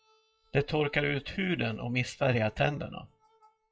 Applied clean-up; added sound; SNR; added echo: classical method WPE with log-MMSE.